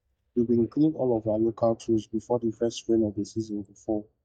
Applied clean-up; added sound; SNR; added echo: neural mask model DeepFilterNet 3.